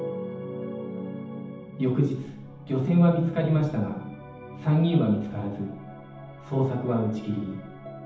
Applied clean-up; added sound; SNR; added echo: none; none; none; reverberation time 0.8 s.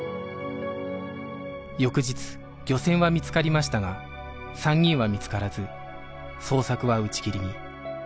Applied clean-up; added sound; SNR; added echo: none; none; none; none.